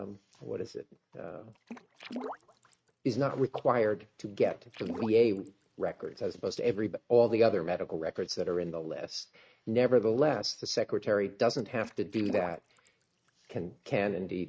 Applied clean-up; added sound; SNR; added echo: neural mask model RNNoise.